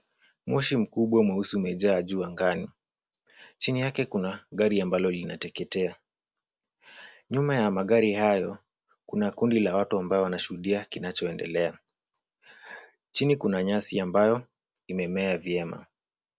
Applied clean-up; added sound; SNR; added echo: none; none; none; none.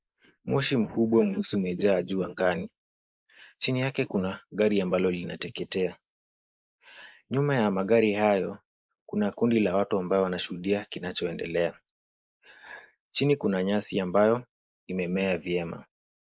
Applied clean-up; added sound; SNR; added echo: neural mask model Resemble Enhance denoiser.